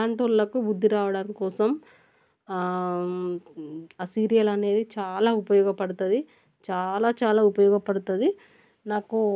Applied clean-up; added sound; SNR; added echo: none; none; none; none.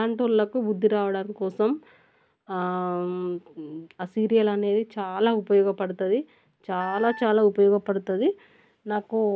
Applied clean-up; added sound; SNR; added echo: none; Wind instrument, woodwind instrument; 17 dB; none.